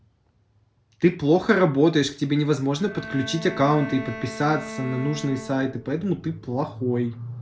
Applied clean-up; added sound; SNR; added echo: none; Bowed string instrument; 13 dB; none.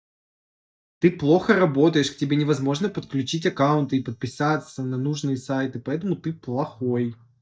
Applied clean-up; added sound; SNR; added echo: neural mask model DeepFilterNet 3.